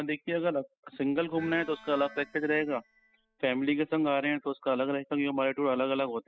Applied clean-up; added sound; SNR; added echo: classical method spectral subtraction.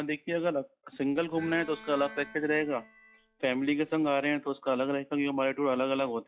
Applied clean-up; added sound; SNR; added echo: classical method log-MMSE.